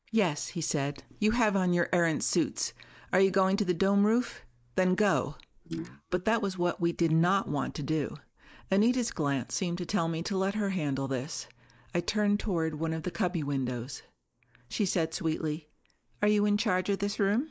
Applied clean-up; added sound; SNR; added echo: neural mask model Resemble Enhance denoiser.